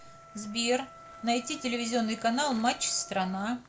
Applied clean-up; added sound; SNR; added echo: none; Skateboard + Wind instrument, woodwind instrument; 17 dB; none.